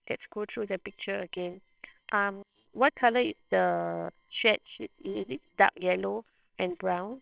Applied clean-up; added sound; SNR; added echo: neural separator model SepFormer WHAMR!.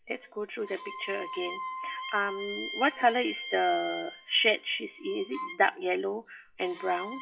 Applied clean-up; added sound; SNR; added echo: classical method WPE with log-MMSE.